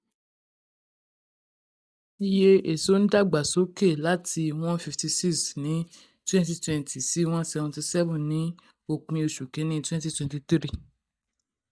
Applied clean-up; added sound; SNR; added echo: neural mask model DeepFilterNet 3.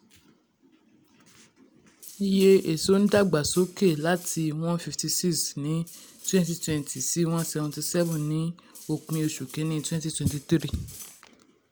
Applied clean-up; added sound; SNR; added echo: none; Cutlery, silverware; 19 dB; none.